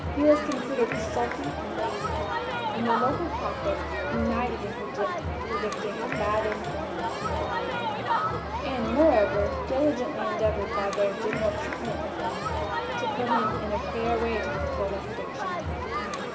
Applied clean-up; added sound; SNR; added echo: none; Crowd; 0 dB; reverberation time 1.7 s.